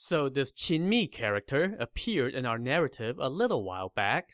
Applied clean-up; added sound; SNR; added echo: none; none; none; none.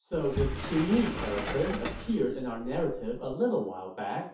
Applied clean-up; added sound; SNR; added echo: none; Sliding door; 6 dB; reverberation time 0.5 s.